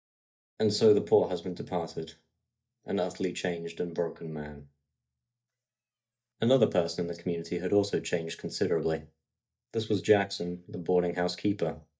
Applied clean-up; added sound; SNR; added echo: neural mask model DeepFilterNet 3.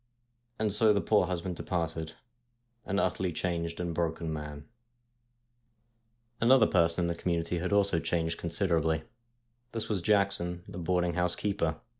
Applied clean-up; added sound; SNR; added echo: none; none; none; none.